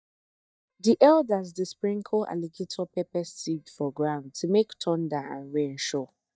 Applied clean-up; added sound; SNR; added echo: neural mask model DeepFilterNet 3.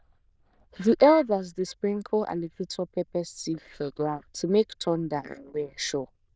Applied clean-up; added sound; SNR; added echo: neural diffusion model UNIVERSE++.